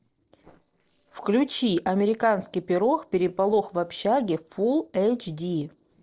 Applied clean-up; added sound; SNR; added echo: neural separator model SepFormer DNS4.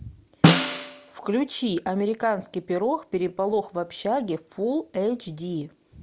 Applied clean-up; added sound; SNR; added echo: none; Snare drum; -4 dB; none.